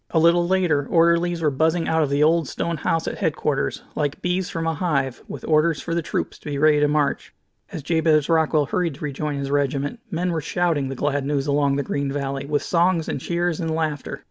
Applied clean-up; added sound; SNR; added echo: none; none; none; none.